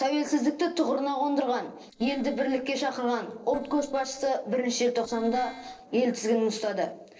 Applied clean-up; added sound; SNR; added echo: neural separator model SepFormer DNS4.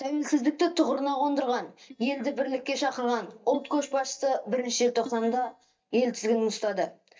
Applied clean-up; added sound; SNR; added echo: neural mask model DeepFilterNet 3.